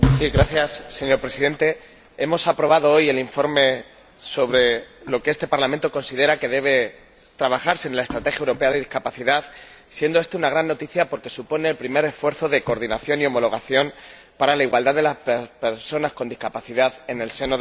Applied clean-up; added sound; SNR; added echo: none; none; none; none.